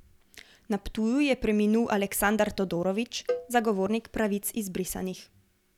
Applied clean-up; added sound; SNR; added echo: none; Cowbell; 10 dB; none.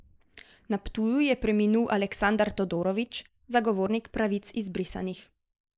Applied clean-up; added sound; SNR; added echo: neural mask model Resemble Enhance denoiser.